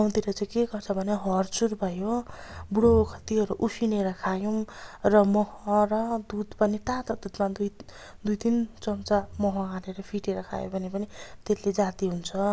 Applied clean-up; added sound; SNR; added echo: none; none; none; none.